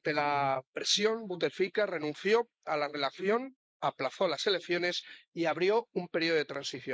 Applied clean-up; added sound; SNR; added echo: neural mask model Resemble Enhance denoiser.